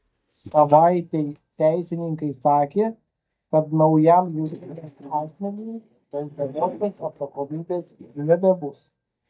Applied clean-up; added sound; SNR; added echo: neural mask model DeepFilterNet 3.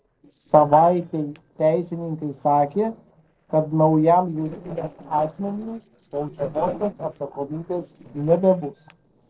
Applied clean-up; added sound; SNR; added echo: neural separator model SepFormer DNS4.